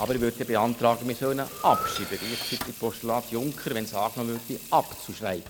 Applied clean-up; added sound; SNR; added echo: none; Sink (filling or washing) / Water tap, faucet + Breathing; 10 dB; none.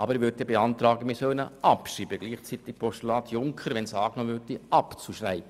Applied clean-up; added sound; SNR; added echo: none; none; none; none.